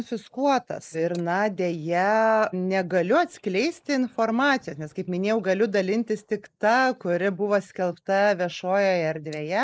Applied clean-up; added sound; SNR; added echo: neural mask model Resemble Enhance denoiser.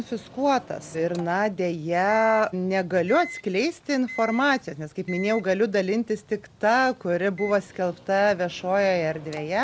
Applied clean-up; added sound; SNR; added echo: none; Microwave oven; 18 dB; none.